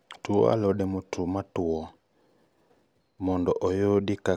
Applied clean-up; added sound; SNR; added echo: none; none; none; none.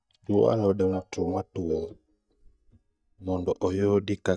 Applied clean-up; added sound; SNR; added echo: neural mask model DeepFilterNet 3.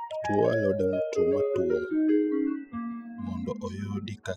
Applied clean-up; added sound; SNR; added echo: classical method spectral subtraction.